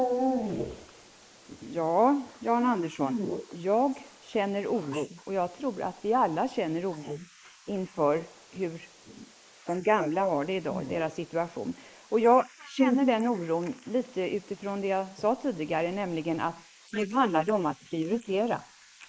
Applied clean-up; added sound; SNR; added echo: neural mask model Resemble Enhance denoiser.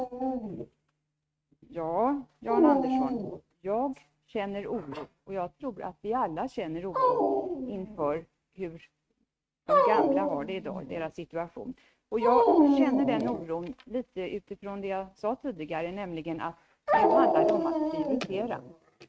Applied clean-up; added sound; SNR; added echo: neural mask model RNNoise.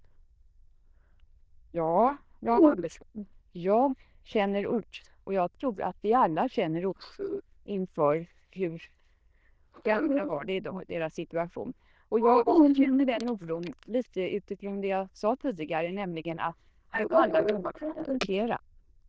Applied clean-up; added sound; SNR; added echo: neural diffusion model UNIVERSE++.